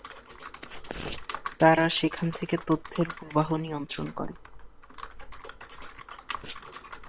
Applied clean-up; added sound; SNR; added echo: neural separator model SepFormer WHAM!.